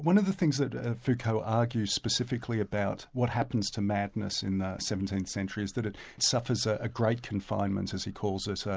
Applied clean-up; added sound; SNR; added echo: none; none; none; none.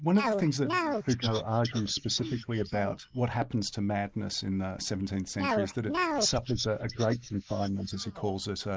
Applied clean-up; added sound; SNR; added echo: neural mask model Resemble Enhance denoiser.